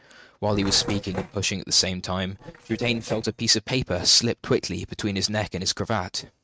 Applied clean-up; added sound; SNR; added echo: neural mask model RNNoise.